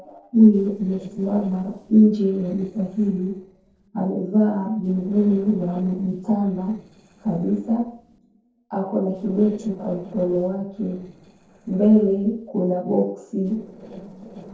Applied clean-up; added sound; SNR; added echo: neural separator model SepFormer DNS4.